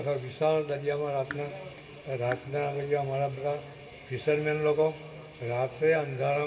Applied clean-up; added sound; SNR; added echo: none; Raindrop / Drip; 17 dB; reverberation time 1.7 s.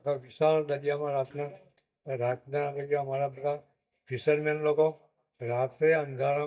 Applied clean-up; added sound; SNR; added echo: neural mask model DeepFilterNet 3.